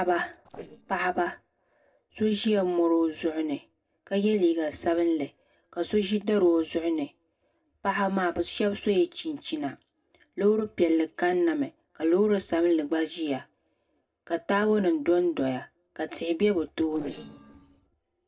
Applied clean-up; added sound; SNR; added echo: neural separator model SepFormer DNS4.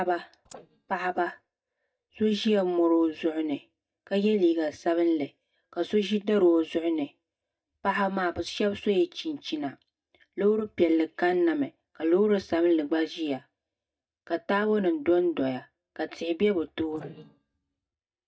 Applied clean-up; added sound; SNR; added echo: neural mask model DeepFilterNet 3.